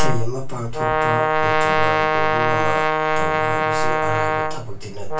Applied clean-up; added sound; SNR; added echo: none; Brass instrument; -2 dB; reverberation time 0.2 s.